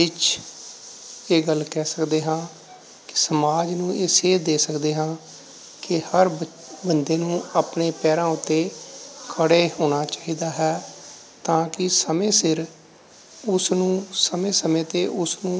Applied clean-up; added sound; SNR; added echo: none; none; none; none.